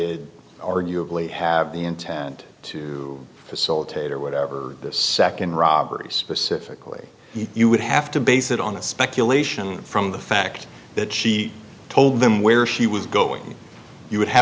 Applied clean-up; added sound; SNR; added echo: none; none; none; none.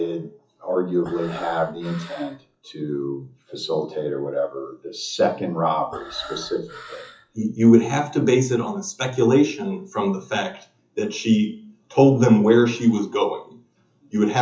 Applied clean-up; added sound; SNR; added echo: classical method WPE with log-MMSE.